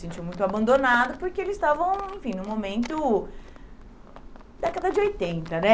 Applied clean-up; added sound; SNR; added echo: none; Livestock, farm animals, working animals; 15 dB; none.